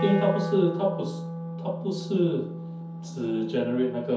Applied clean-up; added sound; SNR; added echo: none; Wind instrument, woodwind instrument; 6 dB; reverberation time 0.5 s.